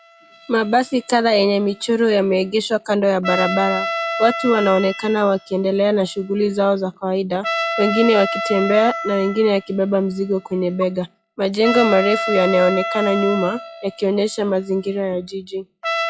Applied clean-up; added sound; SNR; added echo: classical method log-MMSE.